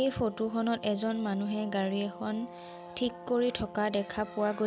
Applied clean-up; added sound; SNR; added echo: none; Brass instrument; 15 dB; none.